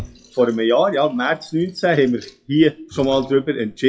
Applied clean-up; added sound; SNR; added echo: classical method WPE with log-MMSE.